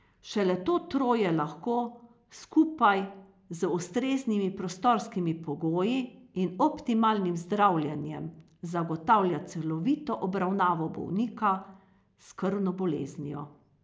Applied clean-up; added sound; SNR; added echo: none; none; none; none.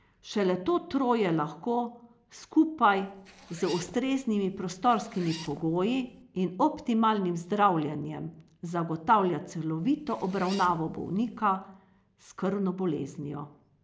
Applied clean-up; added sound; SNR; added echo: none; Zipper (clothing); 19 dB; none.